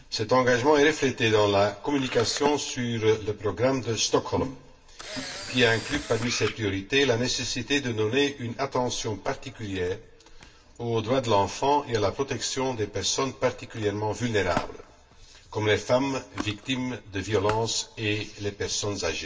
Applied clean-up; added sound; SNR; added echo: none; Camera; 17 dB; reverberation time 0.2 s.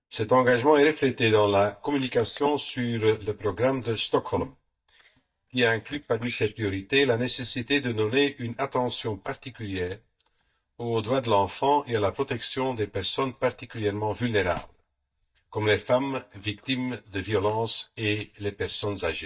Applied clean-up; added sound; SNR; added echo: neural mask model DeepFilterNet 3.